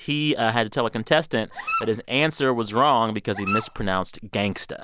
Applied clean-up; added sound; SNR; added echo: none; Dog; 9 dB; none.